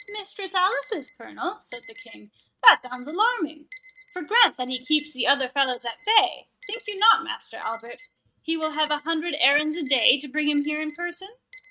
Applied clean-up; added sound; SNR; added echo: neural mask model RNNoise.